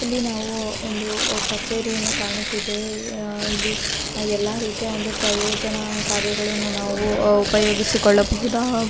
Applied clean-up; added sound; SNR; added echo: none; Tearing; 4 dB; none.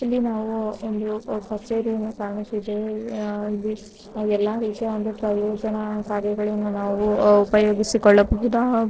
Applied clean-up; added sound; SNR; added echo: neural separator model SepFormer DNS4.